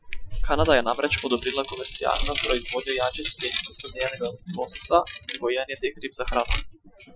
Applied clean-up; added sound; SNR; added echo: classical method Wiener filter.